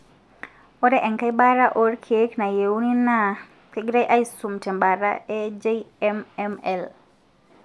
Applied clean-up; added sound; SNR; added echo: none; none; none; none.